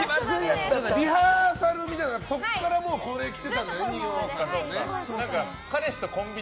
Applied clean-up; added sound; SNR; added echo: none; none; none; none.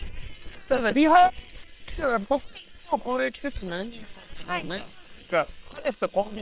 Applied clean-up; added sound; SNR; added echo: neural separator model SepFormer WHAM!.